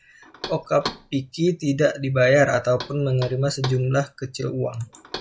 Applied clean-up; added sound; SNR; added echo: none; Knock; 16 dB; none.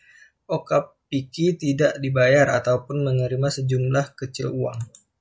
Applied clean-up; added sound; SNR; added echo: none; none; none; none.